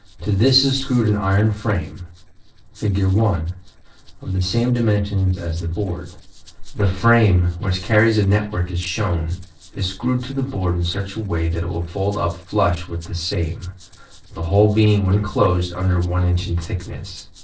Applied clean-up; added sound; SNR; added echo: neural separator model SepFormer DNS4.